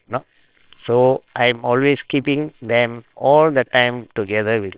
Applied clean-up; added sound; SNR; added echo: neural separator model SepFormer WHAMR!.